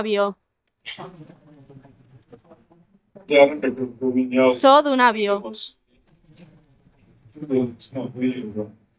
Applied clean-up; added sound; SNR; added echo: neural mask model DeepFilterNet 3.